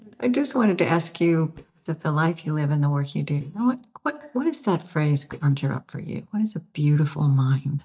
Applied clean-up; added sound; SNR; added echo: neural mask model DeepFilterNet 3.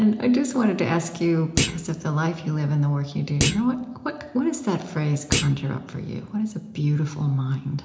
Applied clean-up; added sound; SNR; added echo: none; Thump, thud; 7 dB; reverberation time 0.8 s.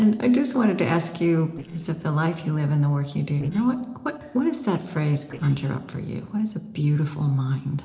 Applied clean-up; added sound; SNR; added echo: neural separator model SepFormer DNS4.